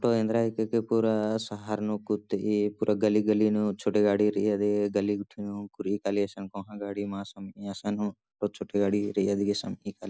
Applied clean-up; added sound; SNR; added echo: none; none; none; none.